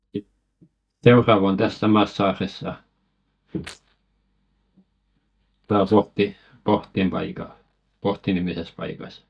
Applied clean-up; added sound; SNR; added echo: neural mask model DeepFilterNet 3.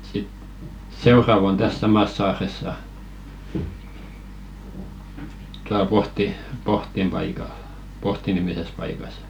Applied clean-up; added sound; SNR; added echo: none; none; none; none.